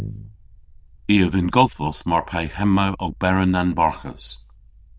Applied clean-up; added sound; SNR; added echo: neural diffusion model UNIVERSE++.